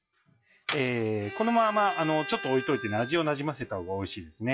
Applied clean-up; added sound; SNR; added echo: classical method log-MMSE.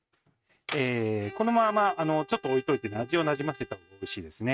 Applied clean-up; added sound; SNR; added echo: neural mask model RNNoise.